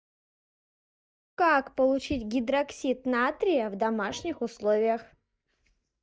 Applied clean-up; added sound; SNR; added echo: neural mask model DeepFilterNet 3.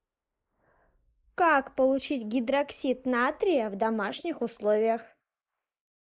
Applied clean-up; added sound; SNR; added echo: neural mask model Resemble Enhance denoiser.